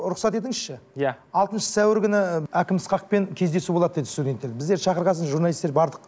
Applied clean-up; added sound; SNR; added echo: none; none; none; none.